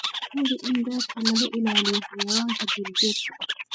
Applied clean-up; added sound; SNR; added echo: classical method spectral subtraction.